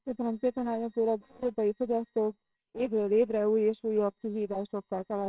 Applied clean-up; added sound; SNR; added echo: neural separator model SepFormer WHAMR!.